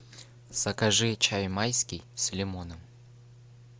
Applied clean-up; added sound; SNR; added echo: none; none; none; none.